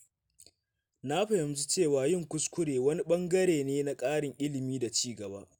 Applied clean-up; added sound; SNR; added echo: none; none; none; none.